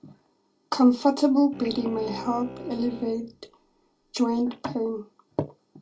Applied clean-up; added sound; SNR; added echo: none; Bowed string instrument; 16 dB; reverberation time 0.2 s.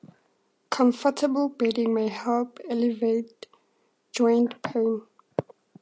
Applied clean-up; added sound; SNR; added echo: none; none; none; none.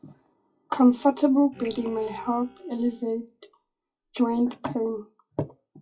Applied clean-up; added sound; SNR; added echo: classical method WPE with log-MMSE.